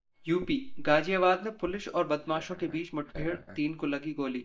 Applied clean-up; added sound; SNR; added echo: neural mask model DeepFilterNet 3.